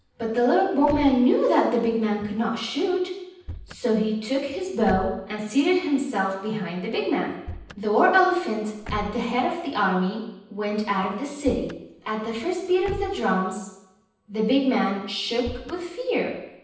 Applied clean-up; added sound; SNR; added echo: none; Slam / Car; 18 dB; reverberation time 0.9 s.